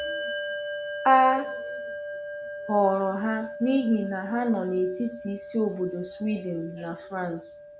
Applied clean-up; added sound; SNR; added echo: none; Bell; 9 dB; none.